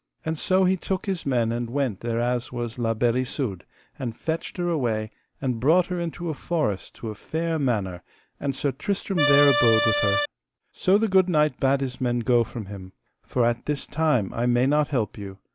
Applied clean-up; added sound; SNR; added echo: none; Accordion; -2 dB; none.